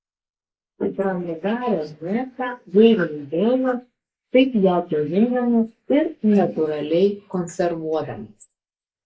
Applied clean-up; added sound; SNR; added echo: neural mask model Resemble Enhance denoiser.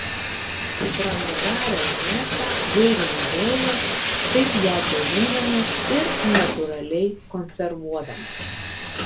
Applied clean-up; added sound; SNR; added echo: none; Bathtub (filling or washing); -3 dB; none.